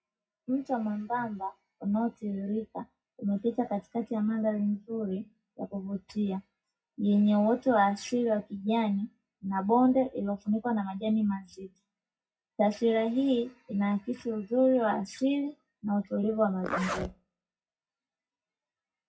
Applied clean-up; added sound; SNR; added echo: classical method WPE with log-MMSE.